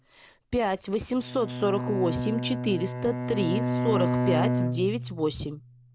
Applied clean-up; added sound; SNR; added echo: none; Bowed string instrument; 1 dB; none.